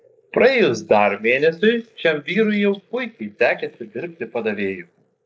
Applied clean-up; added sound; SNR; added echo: neural mask model Resemble Enhance denoiser.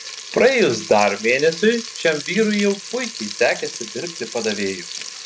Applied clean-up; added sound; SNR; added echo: none; Frying (food); 12 dB; none.